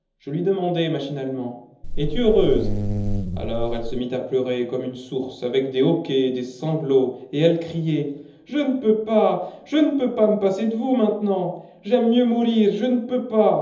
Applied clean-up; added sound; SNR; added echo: none; Buzz; 2 dB; reverberation time 1.2 s.